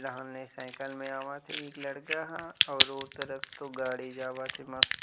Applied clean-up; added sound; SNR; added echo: none; Crack; -4 dB; none.